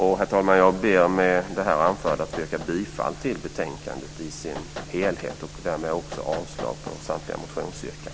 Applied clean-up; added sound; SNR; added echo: none; Knock; 15 dB; none.